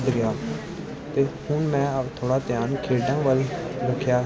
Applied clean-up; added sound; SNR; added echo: none; none; none; none.